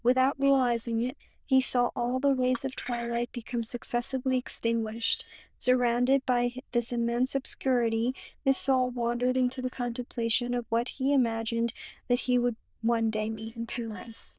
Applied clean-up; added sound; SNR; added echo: neural diffusion model UNIVERSE++.